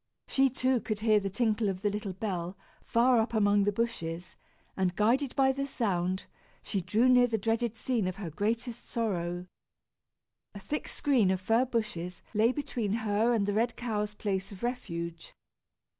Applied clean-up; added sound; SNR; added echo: none; none; none; none.